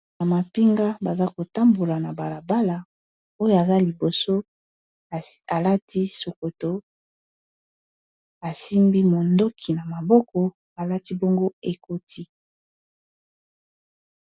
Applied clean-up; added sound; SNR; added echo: none; none; none; none.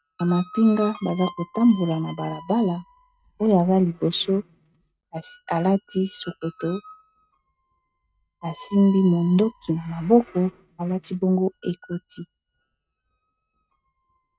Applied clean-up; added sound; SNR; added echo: neural mask model RNNoise.